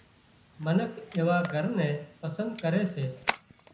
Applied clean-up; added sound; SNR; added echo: none; Camera; 12 dB; reverberation time 0.5 s.